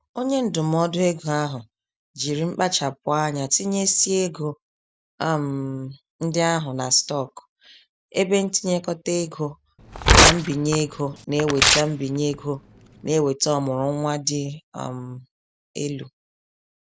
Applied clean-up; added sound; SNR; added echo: none; Tearing; -3 dB; none.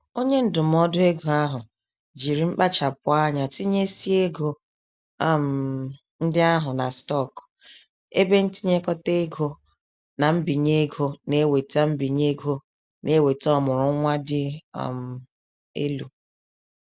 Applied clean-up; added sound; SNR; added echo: none; none; none; none.